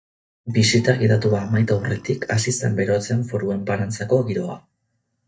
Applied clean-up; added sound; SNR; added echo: neural mask model DeepFilterNet 3.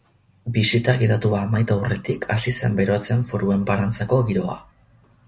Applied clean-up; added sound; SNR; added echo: none; none; none; none.